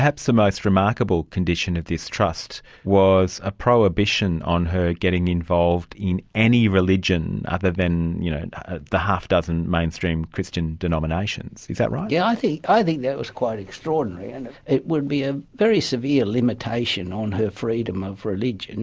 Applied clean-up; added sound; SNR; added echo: none; none; none; none.